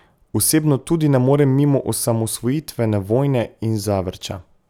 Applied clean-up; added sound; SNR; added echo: none; none; none; none.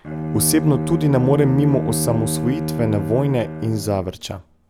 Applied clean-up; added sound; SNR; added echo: none; Bowed string instrument; 5 dB; none.